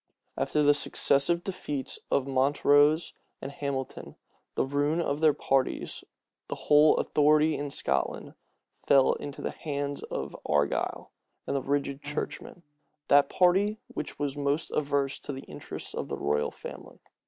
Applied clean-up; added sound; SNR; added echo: none; Bowed string instrument; 20 dB; none.